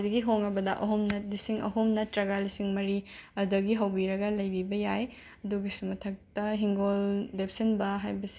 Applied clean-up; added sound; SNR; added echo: none; none; none; none.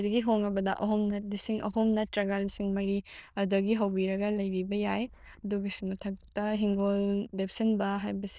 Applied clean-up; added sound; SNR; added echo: neural diffusion model UNIVERSE++.